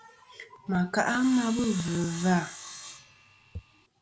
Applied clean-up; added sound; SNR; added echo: none; Sawing; 14 dB; none.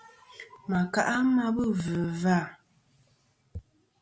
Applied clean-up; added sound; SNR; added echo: none; none; none; none.